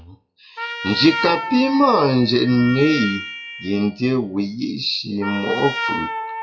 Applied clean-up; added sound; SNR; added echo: classical method WPE with log-MMSE.